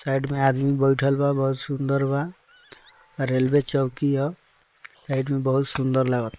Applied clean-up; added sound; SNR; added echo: neural separator model SepFormer WHAM!.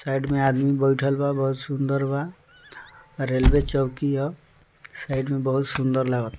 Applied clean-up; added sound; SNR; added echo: none; Squeak / Slam / Wood; 5 dB; none.